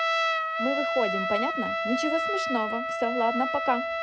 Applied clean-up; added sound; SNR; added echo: none; Trumpet; -2 dB; none.